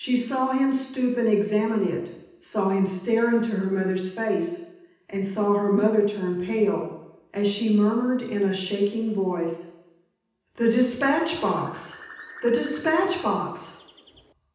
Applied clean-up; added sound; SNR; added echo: none; Bird; 20 dB; reverberation time 0.9 s.